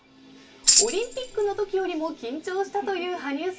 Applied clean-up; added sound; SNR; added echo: none; Tambourine; -4 dB; reverberation time 0.2 s.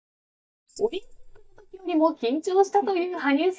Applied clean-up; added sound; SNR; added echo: neural mask model DeepFilterNet 3.